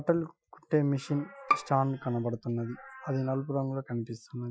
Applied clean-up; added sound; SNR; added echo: classical method Wiener filter.